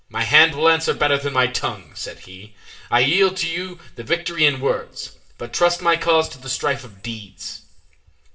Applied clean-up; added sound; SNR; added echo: none; none; none; reverberation time 0.4 s.